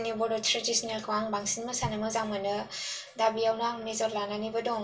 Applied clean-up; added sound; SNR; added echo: none; none; none; reverberation time 0.1 s.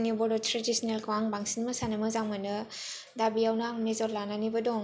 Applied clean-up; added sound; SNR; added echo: none; none; none; none.